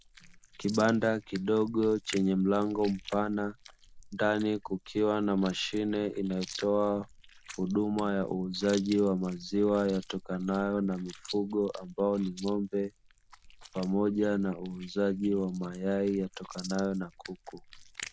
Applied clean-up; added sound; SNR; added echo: none; Chewing, mastication; 19 dB; none.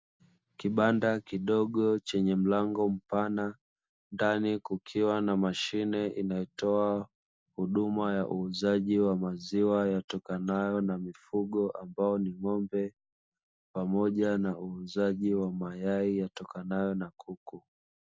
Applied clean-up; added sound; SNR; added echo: none; none; none; none.